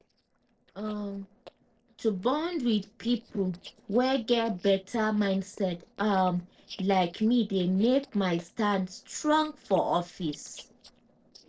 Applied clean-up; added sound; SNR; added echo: neural separator model SepFormer DNS4.